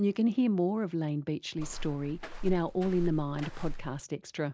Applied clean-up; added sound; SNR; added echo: none; Walk, footsteps; 6 dB; none.